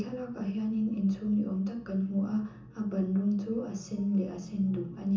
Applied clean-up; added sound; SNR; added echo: none; none; none; reverberation time 0.7 s.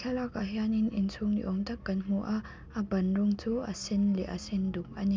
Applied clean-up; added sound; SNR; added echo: none; none; none; none.